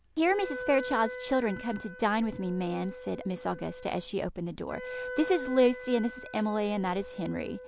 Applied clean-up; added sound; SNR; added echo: none; Wind instrument, woodwind instrument; 12 dB; none.